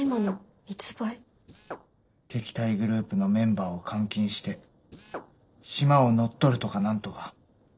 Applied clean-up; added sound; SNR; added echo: neural separator model SepFormer DNS4.